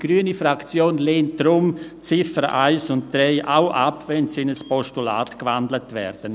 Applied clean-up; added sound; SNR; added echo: none; Bell; 20 dB; none.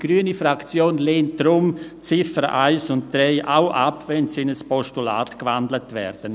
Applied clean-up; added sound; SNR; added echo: none; none; none; none.